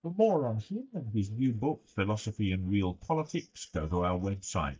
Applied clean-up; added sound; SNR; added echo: neural mask model DeepFilterNet 3.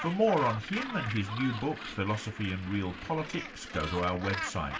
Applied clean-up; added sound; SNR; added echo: none; Gull, seagull; 9 dB; reverberation time 0.2 s.